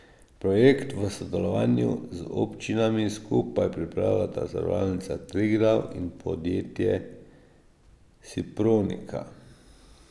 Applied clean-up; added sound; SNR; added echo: none; none; none; none.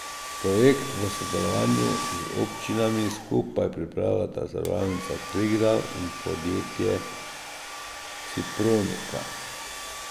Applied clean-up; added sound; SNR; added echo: none; Domestic sounds, home sounds; 9 dB; none.